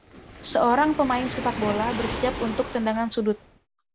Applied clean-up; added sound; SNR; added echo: none; Waves, surf; 9 dB; none.